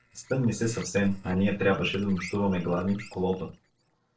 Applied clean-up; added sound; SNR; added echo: neural separator model SepFormer DNS4.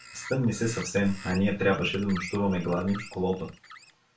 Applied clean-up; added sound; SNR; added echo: none; Bird; 17 dB; reverberation time 0.2 s.